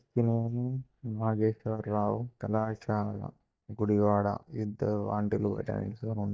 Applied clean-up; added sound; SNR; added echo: neural mask model DeepFilterNet 3.